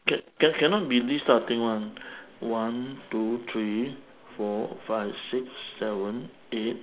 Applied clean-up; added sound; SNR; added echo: none; none; none; none.